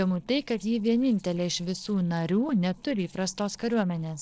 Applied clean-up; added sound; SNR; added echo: neural separator model SepFormer DNS4.